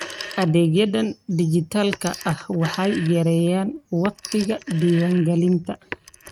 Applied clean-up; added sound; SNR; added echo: neural mask model RNNoise.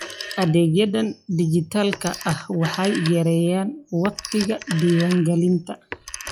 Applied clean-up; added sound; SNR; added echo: classical method log-MMSE.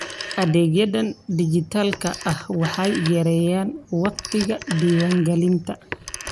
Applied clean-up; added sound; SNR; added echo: none; Telephone; 14 dB; none.